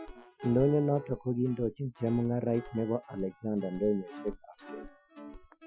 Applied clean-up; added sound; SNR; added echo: classical method Wiener filter.